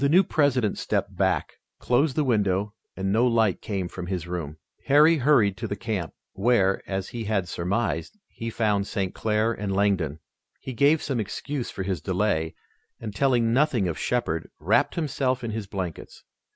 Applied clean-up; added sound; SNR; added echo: none; none; none; none.